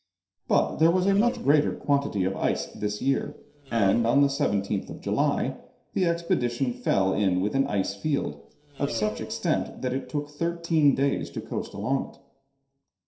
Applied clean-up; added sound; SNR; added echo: neural separator model SepFormer DNS4.